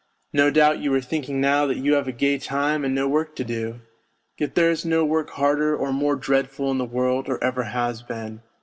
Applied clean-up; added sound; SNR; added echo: none; none; none; none.